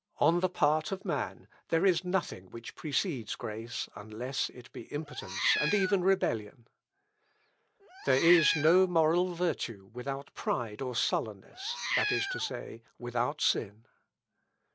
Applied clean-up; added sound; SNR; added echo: none; Meow; 4 dB; none.